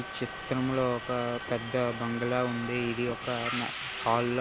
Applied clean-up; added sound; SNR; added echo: none; Subway, metro, underground; 8 dB; none.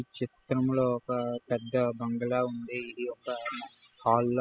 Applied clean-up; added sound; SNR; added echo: classical method spectral subtraction.